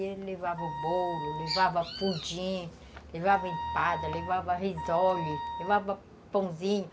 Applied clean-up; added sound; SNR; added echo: none; Wind instrument, woodwind instrument; 6 dB; none.